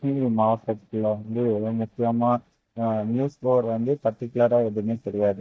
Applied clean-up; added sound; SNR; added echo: neural mask model DeepFilterNet 3.